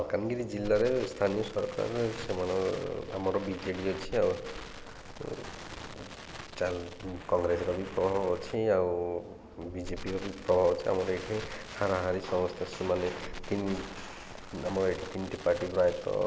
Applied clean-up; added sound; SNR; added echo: none; Crackle; 13 dB; none.